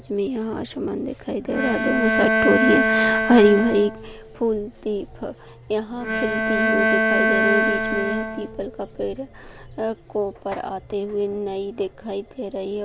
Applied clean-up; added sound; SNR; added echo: none; Bowed string instrument; -1 dB; none.